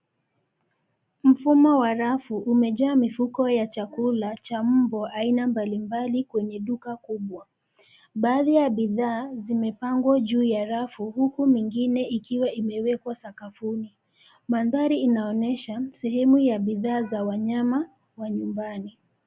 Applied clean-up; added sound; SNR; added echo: none; none; none; none.